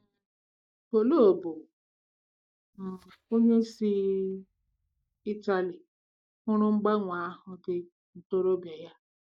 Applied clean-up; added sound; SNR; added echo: neural mask model DeepFilterNet 3.